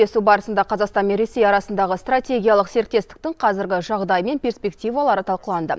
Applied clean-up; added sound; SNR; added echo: none; none; none; none.